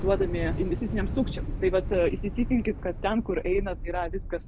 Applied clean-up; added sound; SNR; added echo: none; Thunder / Explosion; 4 dB; none.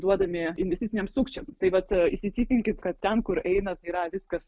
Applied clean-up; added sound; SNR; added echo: none; none; none; none.